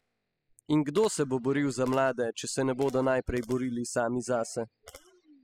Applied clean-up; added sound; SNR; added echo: classical method spectral subtraction.